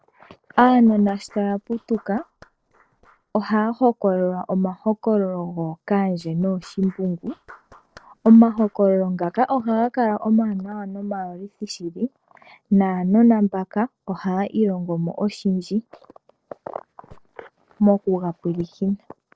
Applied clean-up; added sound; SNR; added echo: neural separator model SepFormer DNS4.